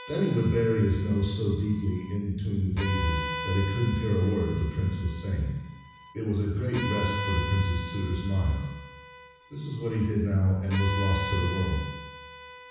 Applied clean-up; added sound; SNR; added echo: none; Bowed string instrument; 11 dB; reverberation time 1.1 s.